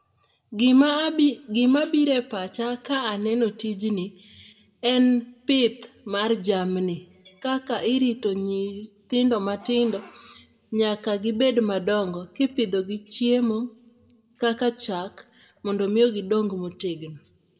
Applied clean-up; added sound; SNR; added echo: none; none; none; reverberation time 0.6 s.